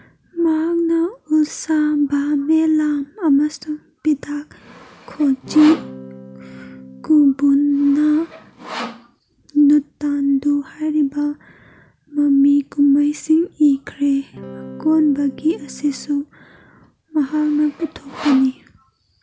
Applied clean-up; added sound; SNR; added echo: none; Sawing + Electric guitar / Strum; 16 dB; none.